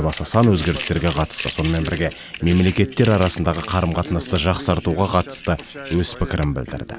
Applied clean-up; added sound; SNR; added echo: none; Crumpling, crinkling; 16 dB; none.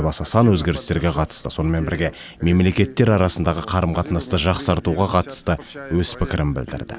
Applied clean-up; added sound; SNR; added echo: none; none; none; none.